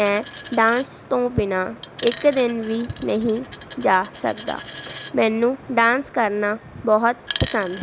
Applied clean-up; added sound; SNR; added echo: none; Coin (dropping); 12 dB; none.